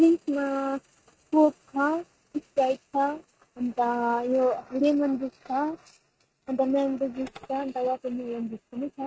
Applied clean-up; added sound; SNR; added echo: neural mask model RNNoise.